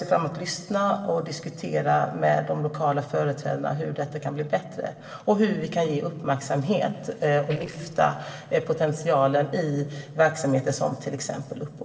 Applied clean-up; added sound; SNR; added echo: neural separator model SepFormer DNS4.